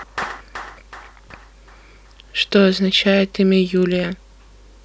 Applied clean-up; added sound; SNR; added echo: none; Clapping; 18 dB; none.